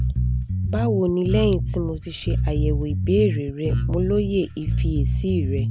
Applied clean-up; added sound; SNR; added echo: none; Bass guitar; -1 dB; none.